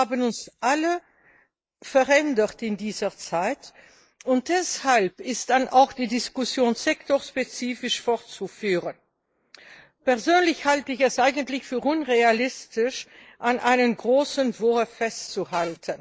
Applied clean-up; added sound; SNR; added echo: neural mask model Resemble Enhance denoiser.